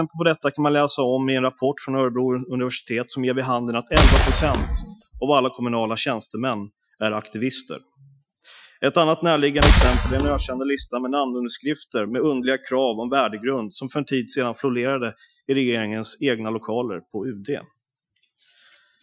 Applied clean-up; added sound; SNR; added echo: classical method Wiener filter.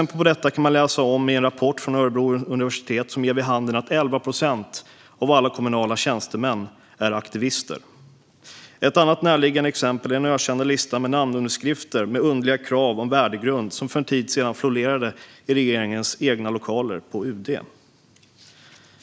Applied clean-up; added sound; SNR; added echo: none; none; none; none.